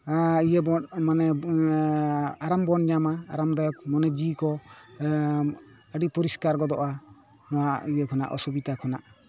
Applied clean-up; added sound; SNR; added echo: none; none; none; none.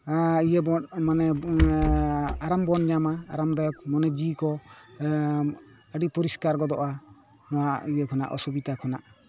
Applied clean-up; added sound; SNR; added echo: none; Rattle / Breathing; 5 dB; none.